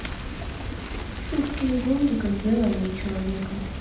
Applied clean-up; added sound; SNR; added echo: none; Fire; 6 dB; reverberation time 0.8 s.